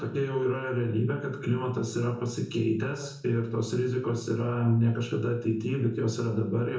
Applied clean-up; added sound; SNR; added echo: none; none; none; reverberation time 0.7 s.